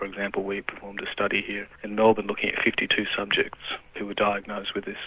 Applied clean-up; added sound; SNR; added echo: none; none; none; none.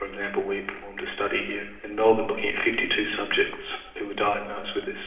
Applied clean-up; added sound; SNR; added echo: none; none; none; reverberation time 1.1 s.